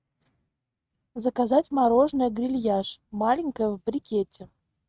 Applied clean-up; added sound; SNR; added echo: neural mask model RNNoise.